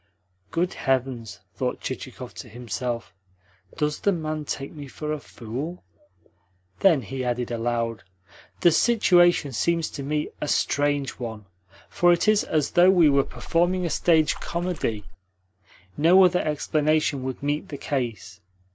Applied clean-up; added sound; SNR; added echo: none; Splash, splatter; 6 dB; none.